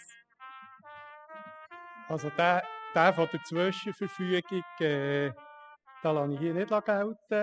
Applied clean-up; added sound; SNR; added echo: classical method spectral subtraction.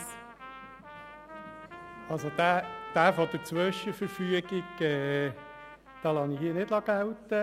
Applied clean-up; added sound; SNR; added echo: none; Trumpet; 14 dB; none.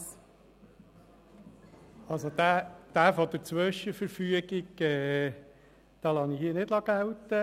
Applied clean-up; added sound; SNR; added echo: none; none; none; none.